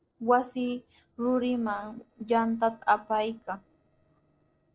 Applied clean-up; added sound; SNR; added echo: neural separator model SepFormer DNS4.